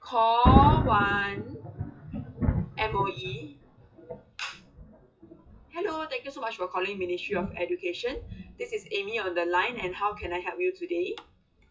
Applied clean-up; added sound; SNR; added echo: classical method WPE with log-MMSE.